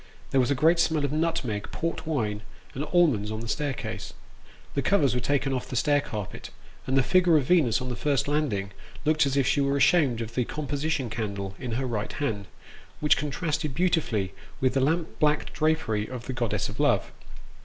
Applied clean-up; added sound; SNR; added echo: none; none; none; none.